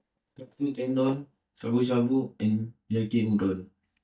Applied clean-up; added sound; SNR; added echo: neural mask model DeepFilterNet 3.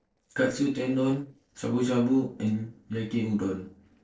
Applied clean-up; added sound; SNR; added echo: neural separator model SepFormer DNS4.